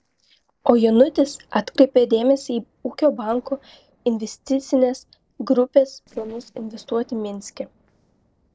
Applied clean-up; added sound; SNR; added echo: neural separator model SepFormer DNS4.